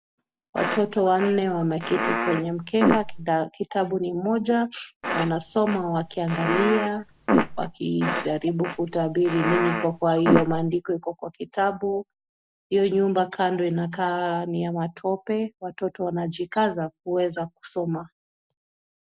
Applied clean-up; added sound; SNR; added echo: none; Fart; 2 dB; none.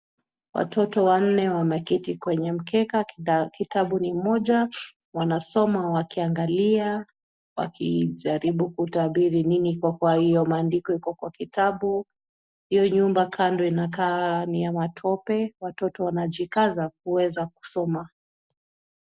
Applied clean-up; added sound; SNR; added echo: none; none; none; none.